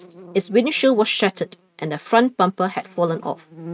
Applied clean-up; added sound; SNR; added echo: neural mask model RNNoise.